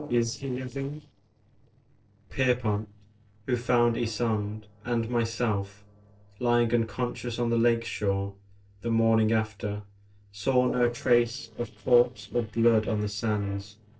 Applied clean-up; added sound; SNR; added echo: neural separator model SepFormer DNS4.